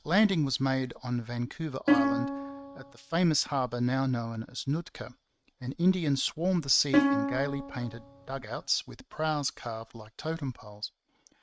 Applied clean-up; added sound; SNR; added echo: neural mask model RNNoise.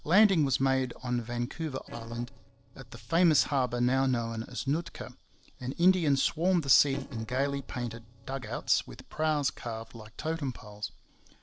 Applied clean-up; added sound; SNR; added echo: neural separator model SepFormer DNS4.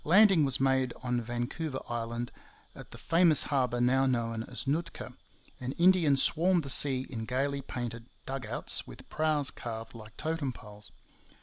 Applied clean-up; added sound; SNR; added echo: none; none; none; none.